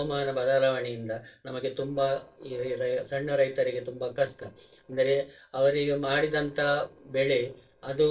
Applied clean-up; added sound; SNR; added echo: neural separator model SepFormer DNS4.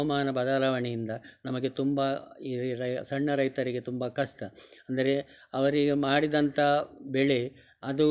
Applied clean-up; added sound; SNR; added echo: none; none; none; none.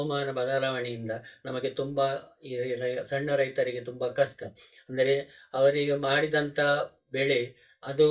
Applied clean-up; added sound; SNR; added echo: neural mask model DeepFilterNet 3.